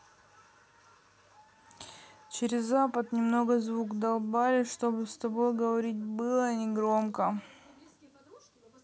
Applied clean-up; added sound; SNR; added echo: none; none; none; none.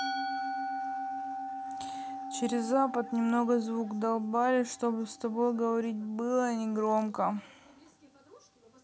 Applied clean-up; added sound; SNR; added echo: none; Musical instrument; 9 dB; none.